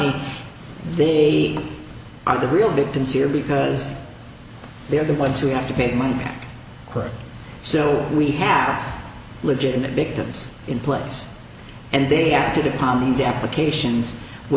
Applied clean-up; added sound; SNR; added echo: none; none; none; none.